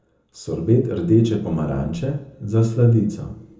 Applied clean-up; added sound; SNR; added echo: none; none; none; reverberation time 0.6 s.